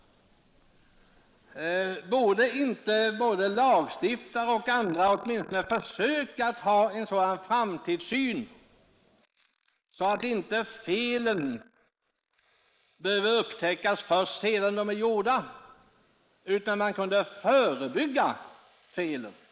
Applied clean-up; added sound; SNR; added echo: neural mask model Resemble Enhance denoiser.